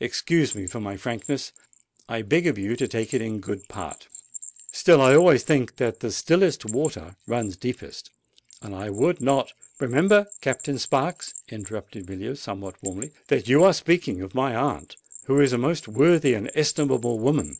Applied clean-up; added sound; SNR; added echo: none; Bell; 19 dB; none.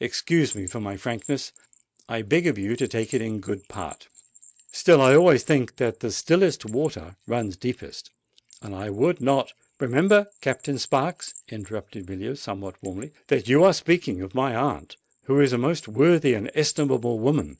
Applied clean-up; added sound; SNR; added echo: neural mask model RNNoise.